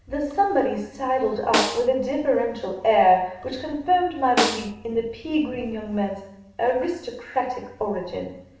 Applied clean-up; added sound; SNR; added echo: none; Snare drum; 5 dB; reverberation time 0.7 s.